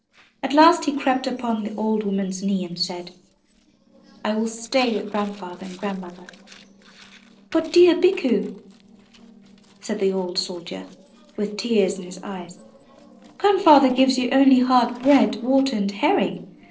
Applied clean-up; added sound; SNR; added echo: neural separator model SepFormer DNS4.